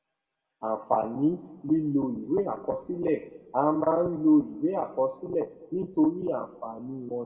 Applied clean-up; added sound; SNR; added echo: none; none; none; reverberation time 1.2 s.